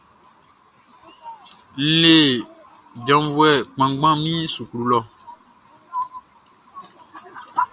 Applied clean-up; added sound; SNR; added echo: none; none; none; none.